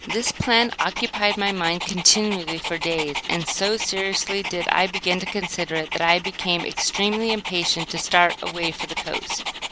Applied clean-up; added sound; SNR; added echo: none; Dog; 8 dB; none.